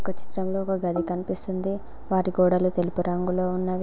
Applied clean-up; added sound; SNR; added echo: none; none; none; none.